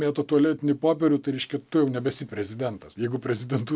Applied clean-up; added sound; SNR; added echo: none; none; none; none.